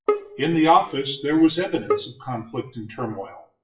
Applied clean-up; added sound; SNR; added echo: classical method WPE with log-MMSE.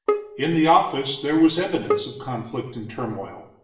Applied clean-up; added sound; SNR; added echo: none; Bowed string instrument; 8 dB; reverberation time 0.7 s.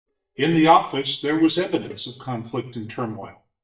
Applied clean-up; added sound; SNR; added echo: neural mask model DeepFilterNet 3.